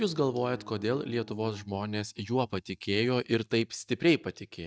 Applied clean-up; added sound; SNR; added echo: neural mask model DeepFilterNet 3.